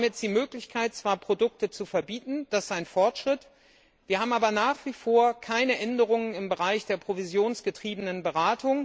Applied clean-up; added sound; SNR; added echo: none; none; none; none.